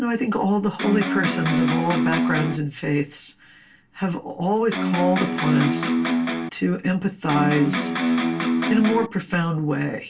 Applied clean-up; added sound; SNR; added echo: none; Electric guitar; -1 dB; reverberation time 0.2 s.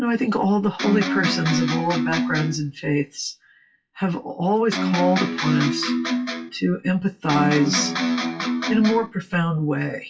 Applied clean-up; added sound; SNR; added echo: classical method WPE with log-MMSE.